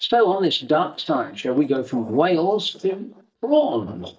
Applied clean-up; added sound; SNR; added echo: neural mask model DeepFilterNet 3.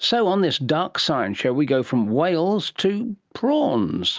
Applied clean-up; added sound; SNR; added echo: none; none; none; none.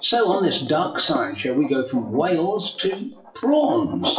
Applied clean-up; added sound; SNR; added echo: classical method WPE with log-MMSE.